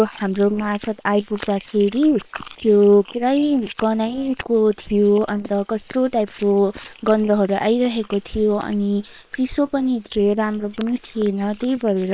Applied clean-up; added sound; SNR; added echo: neural separator model SepFormer WHAM!.